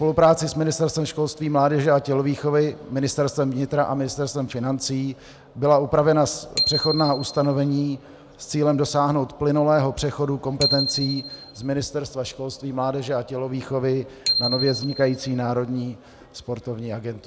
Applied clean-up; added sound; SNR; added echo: none; Bicycle bell; 8 dB; none.